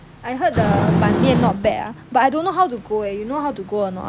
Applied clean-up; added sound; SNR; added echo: none; Fire; 2 dB; none.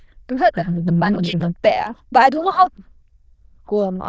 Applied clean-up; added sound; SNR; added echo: neural diffusion model UNIVERSE++.